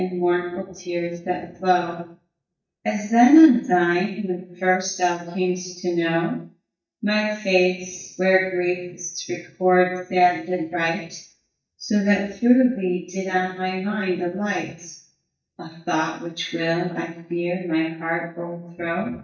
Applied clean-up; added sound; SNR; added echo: neural mask model DeepFilterNet 3.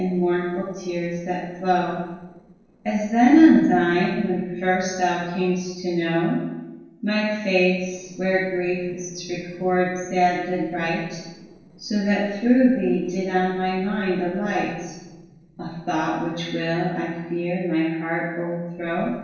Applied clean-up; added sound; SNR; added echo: neural separator model SepFormer DNS4.